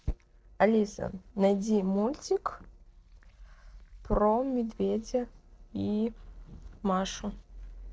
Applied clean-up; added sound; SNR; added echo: neural separator model SepFormer DNS4.